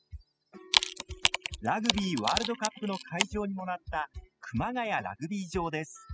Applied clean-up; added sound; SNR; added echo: classical method spectral subtraction.